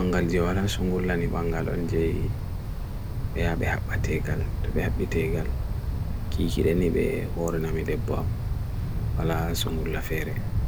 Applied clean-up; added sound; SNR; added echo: none; Wind; -1 dB; none.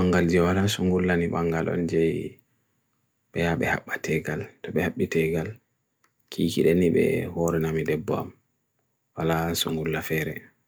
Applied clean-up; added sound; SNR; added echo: none; none; none; none.